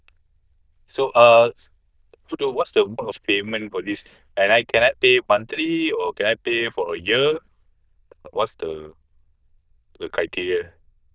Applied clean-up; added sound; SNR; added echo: neural diffusion model UNIVERSE++.